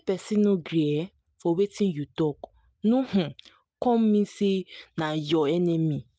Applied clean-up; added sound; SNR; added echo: none; none; none; none.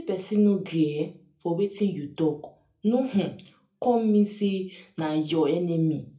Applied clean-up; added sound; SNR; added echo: none; none; none; reverberation time 0.3 s.